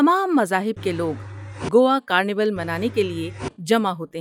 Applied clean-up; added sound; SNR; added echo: classical method log-MMSE.